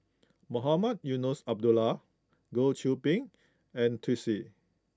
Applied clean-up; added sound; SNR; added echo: none; none; none; none.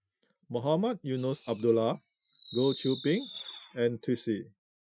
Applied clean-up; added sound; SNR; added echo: classical method Wiener filter.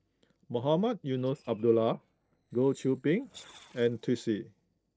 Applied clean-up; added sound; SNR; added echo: neural separator model SepFormer DNS4.